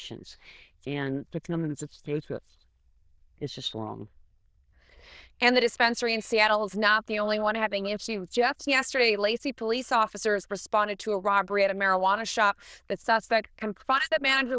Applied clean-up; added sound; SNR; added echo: neural diffusion model UNIVERSE++.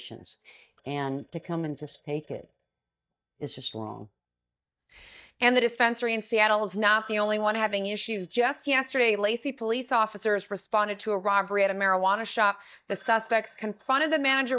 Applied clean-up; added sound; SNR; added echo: neural mask model DeepFilterNet 3.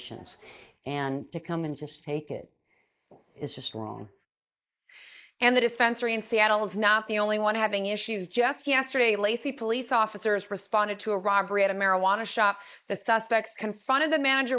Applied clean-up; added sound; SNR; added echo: neural mask model Resemble Enhance denoiser.